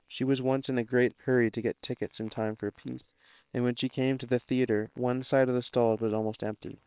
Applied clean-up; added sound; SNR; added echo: neural separator model SepFormer WHAM!.